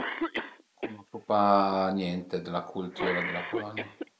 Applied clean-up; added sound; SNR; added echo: none; Cough; 7 dB; none.